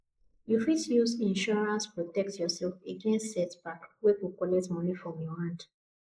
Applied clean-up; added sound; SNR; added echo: neural mask model Resemble Enhance denoiser.